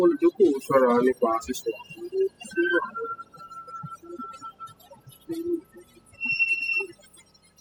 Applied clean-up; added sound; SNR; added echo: classical method spectral subtraction.